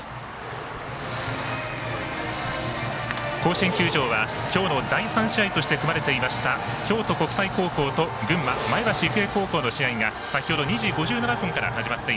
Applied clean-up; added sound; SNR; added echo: none; Run; 15 dB; none.